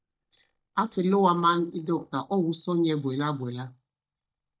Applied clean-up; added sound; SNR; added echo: neural mask model DeepFilterNet 3.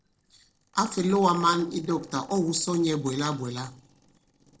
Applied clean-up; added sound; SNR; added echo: neural separator model SepFormer DNS4.